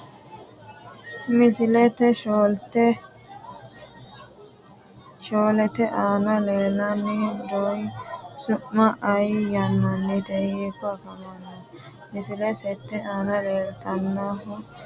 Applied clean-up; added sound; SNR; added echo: none; none; none; none.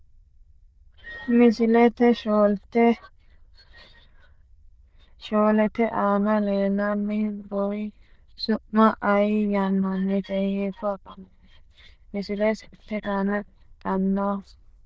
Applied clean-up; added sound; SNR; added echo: neural diffusion model UNIVERSE++.